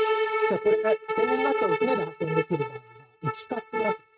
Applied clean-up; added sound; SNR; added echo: neural mask model RNNoise.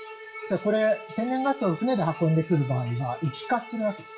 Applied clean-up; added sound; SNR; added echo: classical method log-MMSE.